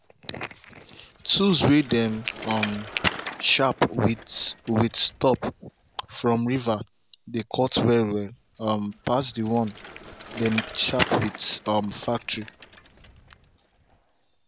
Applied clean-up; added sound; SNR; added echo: none; Bicycle; 11 dB; none.